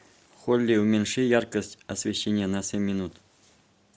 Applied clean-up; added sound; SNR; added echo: none; none; none; none.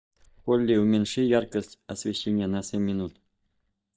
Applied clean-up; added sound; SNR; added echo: neural mask model DeepFilterNet 3.